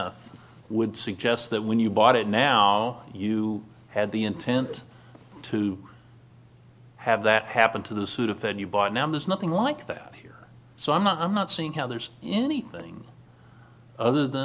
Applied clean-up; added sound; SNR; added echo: none; none; none; none.